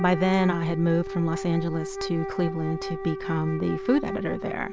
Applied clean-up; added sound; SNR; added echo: none; Wind instrument, woodwind instrument; 8 dB; none.